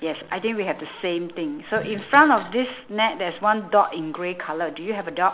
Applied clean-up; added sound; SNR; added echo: none; Fart; 17 dB; none.